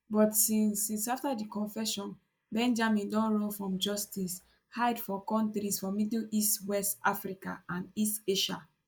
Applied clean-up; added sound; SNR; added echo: neural mask model Resemble Enhance denoiser.